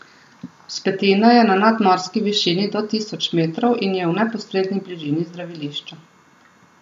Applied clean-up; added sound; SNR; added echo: none; none; none; none.